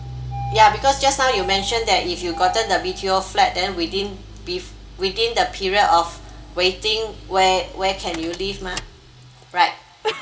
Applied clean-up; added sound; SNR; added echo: none; Engine starting; 12 dB; reverberation time 1.7 s.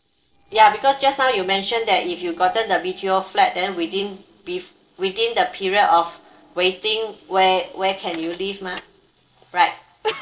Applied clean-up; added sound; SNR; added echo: neural separator model SepFormer DNS4.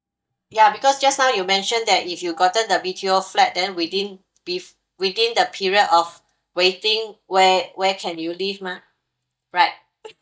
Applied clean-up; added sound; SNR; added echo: neural mask model DeepFilterNet 3.